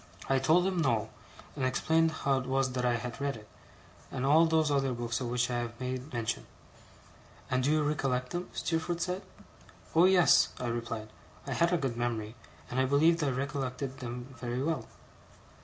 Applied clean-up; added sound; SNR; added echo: none; none; none; none.